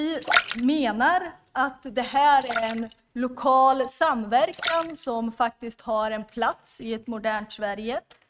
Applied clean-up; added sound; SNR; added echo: neural mask model RNNoise.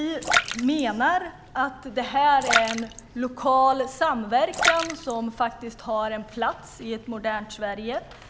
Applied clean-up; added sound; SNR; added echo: none; Splash, splatter; 5 dB; none.